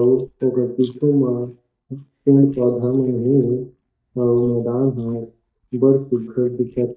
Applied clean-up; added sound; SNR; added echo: neural mask model DeepFilterNet 3.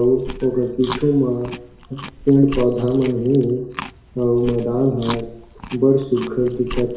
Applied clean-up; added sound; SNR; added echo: none; Chewing, mastication; 13 dB; reverberation time 0.7 s.